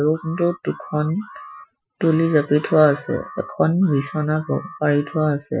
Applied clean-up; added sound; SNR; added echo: classical method Wiener filter.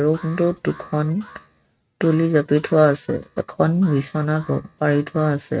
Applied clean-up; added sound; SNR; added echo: neural mask model RNNoise.